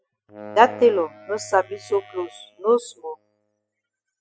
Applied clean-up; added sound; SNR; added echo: classical method spectral subtraction.